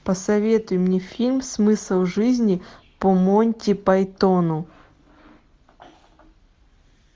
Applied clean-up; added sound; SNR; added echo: none; none; none; none.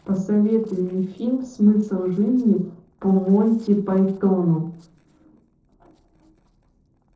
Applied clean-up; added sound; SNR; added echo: neural separator model SepFormer DNS4.